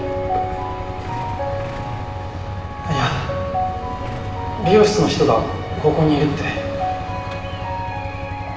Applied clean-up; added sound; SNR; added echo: none; Idling / Engine starting / Motorcycle / Accelerating, revving, vroom; 9 dB; reverberation time 1.2 s.